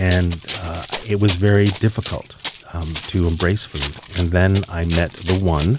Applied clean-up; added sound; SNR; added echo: none; Run; 8 dB; none.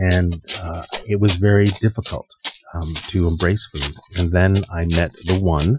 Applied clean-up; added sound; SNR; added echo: classical method Wiener filter.